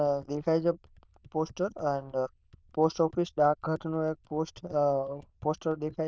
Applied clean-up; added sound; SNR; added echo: neural diffusion model UNIVERSE++.